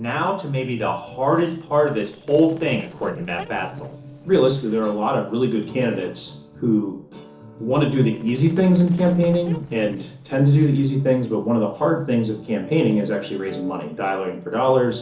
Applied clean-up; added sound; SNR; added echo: neural separator model SepFormer DNS4.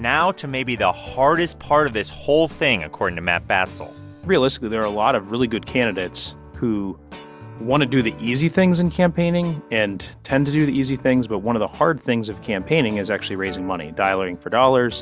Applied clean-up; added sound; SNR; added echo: none; none; none; none.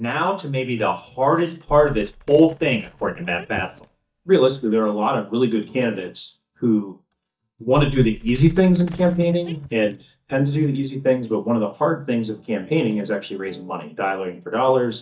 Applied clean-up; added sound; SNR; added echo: neural mask model DeepFilterNet 3.